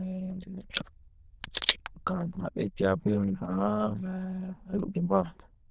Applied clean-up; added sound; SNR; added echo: neural diffusion model UNIVERSE++.